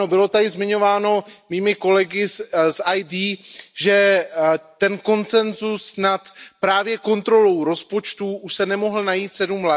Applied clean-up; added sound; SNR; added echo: none; none; none; none.